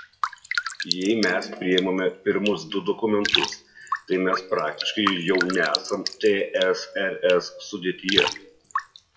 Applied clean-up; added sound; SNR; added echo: classical method WPE with log-MMSE.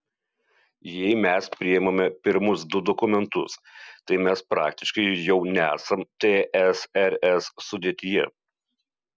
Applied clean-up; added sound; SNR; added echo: none; none; none; none.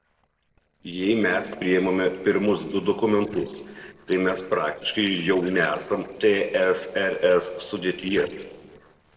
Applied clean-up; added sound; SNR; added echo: neural separator model SepFormer DNS4.